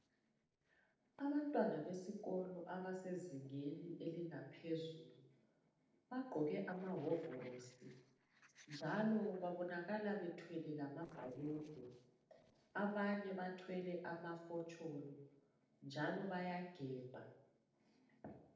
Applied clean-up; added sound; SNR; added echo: neural separator model SepFormer DNS4.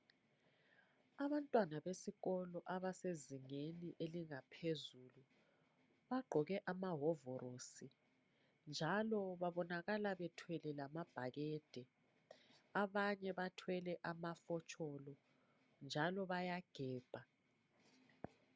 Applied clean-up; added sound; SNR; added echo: none; none; none; none.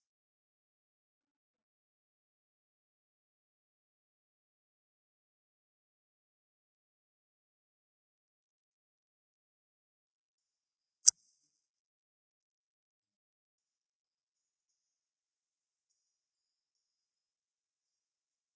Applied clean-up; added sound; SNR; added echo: neural mask model DeepFilterNet 3.